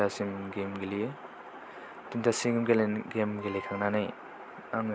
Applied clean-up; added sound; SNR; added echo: none; Wind instrument, woodwind instrument; 14 dB; none.